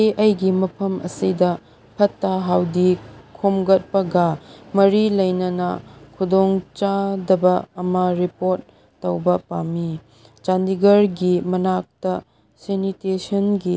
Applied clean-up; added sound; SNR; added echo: none; none; none; none.